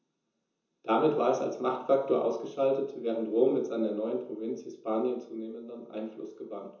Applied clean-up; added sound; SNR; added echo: none; none; none; reverberation time 0.6 s.